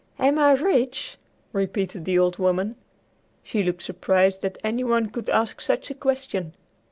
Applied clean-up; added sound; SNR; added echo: none; none; none; none.